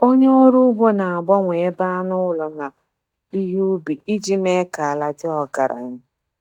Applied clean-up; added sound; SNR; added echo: neural mask model DeepFilterNet 3.